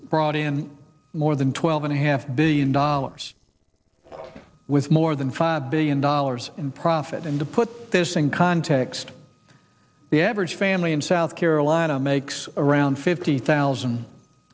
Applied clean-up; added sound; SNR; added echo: neural separator model SepFormer DNS4.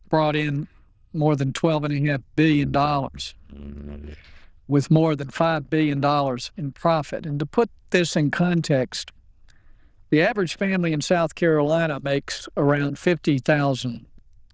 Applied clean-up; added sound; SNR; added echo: neural diffusion model UNIVERSE++.